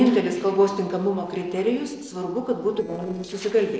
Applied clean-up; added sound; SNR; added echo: neural separator model SepFormer DNS4.